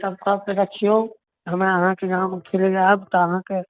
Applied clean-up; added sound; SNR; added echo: neural mask model DeepFilterNet 3.